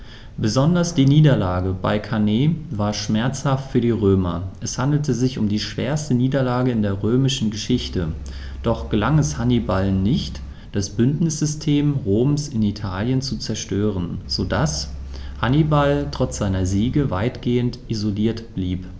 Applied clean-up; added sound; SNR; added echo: none; Engine; 13 dB; none.